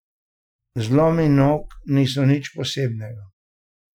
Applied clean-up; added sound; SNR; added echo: classical method Wiener filter.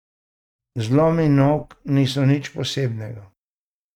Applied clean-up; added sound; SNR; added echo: neural mask model RNNoise.